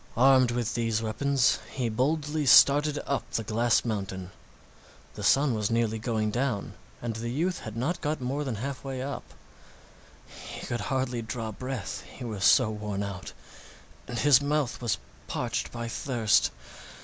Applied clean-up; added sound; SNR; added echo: none; none; none; none.